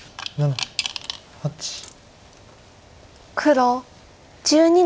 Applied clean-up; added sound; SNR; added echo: none; none; none; none.